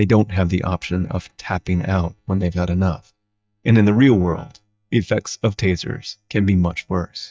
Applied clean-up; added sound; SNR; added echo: neural mask model DeepFilterNet 3.